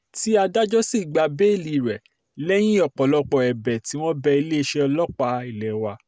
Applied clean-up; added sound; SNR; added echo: none; none; none; none.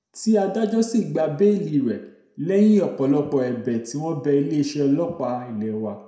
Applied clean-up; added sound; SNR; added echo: none; none; none; reverberation time 0.6 s.